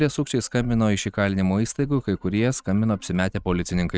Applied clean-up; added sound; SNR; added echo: neural mask model RNNoise.